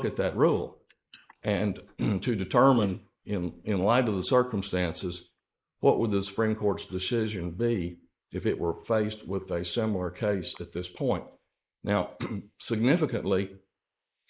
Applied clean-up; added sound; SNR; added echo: neural mask model Resemble Enhance denoiser.